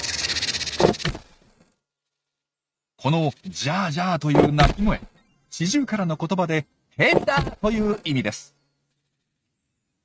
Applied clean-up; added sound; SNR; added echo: neural mask model RNNoise.